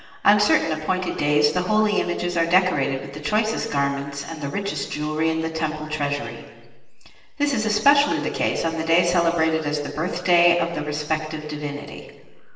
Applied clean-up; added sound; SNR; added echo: none; none; none; reverberation time 1.2 s.